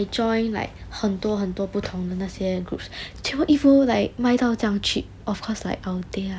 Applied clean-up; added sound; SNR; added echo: none; none; none; none.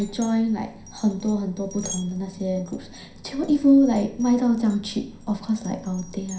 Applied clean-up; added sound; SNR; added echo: none; Glass; 19 dB; reverberation time 0.5 s.